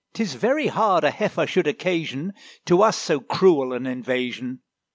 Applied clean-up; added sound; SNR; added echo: none; none; none; none.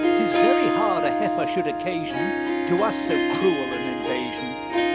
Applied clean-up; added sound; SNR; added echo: none; Harp; -4 dB; none.